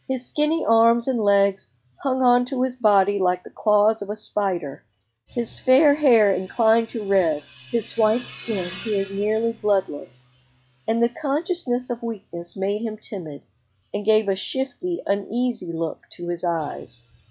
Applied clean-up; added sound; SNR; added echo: classical method log-MMSE.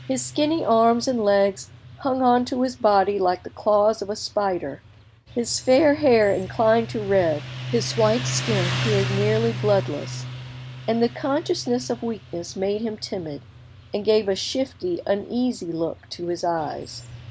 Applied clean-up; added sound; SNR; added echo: none; Motorcycle; 11 dB; none.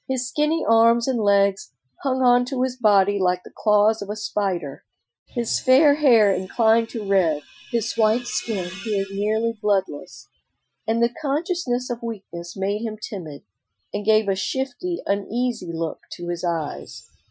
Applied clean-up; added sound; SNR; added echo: classical method Wiener filter.